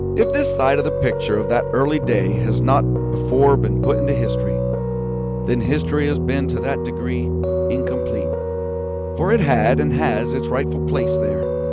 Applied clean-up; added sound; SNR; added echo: none; Piano; -2 dB; none.